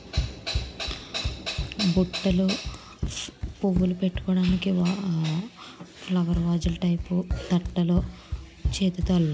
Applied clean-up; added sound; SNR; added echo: none; Run; 7 dB; none.